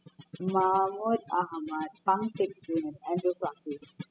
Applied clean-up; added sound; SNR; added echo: classical method spectral subtraction.